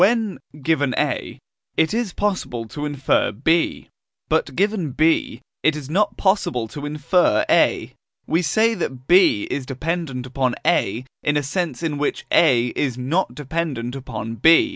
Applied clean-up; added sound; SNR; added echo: none; none; none; none.